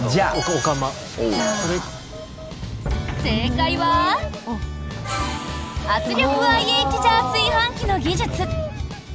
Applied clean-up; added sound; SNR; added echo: none; Bird vocalization, bird call, bird song + Sliding door; 8 dB; none.